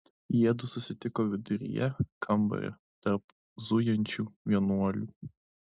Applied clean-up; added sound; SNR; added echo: none; none; none; none.